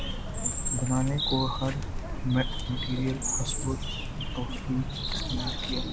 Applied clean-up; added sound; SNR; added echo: none; Bird; 0 dB; none.